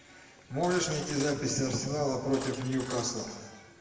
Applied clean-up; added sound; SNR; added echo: none; Cutlery, silverware; 14 dB; reverberation time 1.2 s.